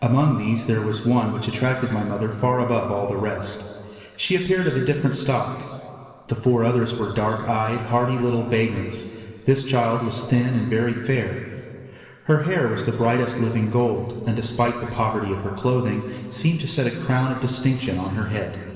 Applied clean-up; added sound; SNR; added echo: none; none; none; reverberation time 2.5 s.